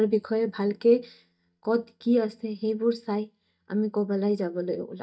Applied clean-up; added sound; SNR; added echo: neural mask model DeepFilterNet 3.